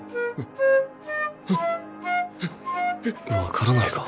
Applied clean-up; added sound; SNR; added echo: none; Wind instrument, woodwind instrument; -1 dB; none.